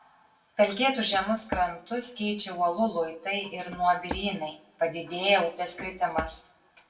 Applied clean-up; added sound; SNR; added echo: none; Walk, footsteps; 13 dB; reverberation time 0.4 s.